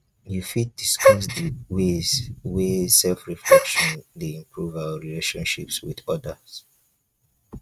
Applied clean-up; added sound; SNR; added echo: neural mask model RNNoise.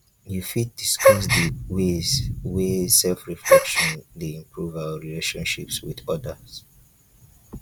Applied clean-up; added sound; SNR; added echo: none; Gasp; -2 dB; none.